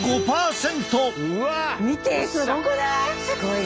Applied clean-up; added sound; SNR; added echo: none; Bowed string instrument; 15 dB; none.